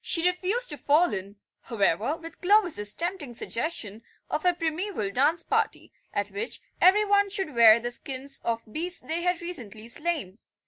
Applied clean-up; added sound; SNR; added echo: none; none; none; none.